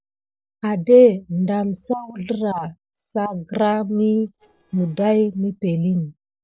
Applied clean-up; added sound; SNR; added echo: neural separator model SepFormer DNS4.